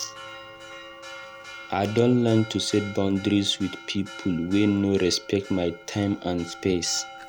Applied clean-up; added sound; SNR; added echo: none; Church bell; 16 dB; none.